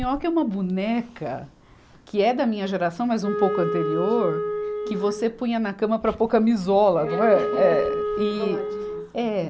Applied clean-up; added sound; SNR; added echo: none; Wind instrument, woodwind instrument; 4 dB; none.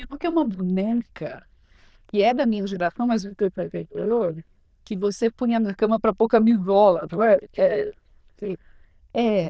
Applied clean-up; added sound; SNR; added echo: neural diffusion model UNIVERSE++.